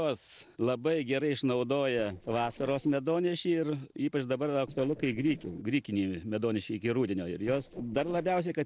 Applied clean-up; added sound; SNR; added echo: neural separator model SepFormer DNS4.